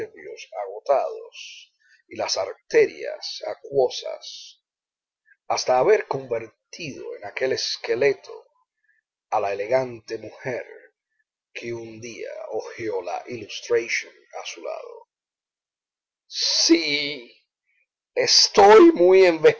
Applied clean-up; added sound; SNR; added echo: none; none; none; none.